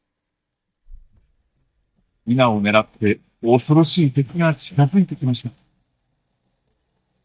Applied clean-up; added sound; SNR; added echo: neural mask model DeepFilterNet 3.